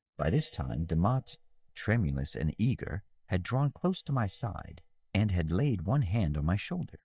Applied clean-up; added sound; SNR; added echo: neural mask model DeepFilterNet 3.